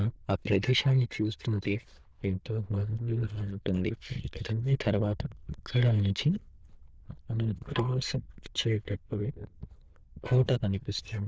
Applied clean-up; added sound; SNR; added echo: neural diffusion model UNIVERSE++.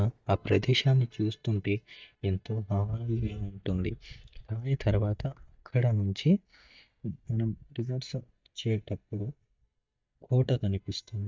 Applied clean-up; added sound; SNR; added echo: neural mask model DeepFilterNet 3.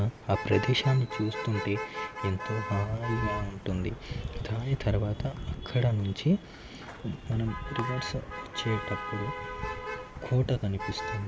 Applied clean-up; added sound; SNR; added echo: none; Motor vehicle (road); 9 dB; none.